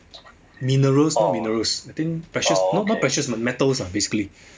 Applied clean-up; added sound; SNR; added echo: none; none; none; none.